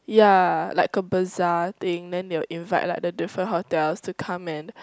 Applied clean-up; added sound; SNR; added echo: none; none; none; none.